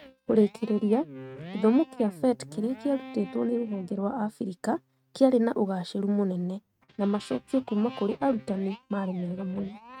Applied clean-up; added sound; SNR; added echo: neural mask model RNNoise.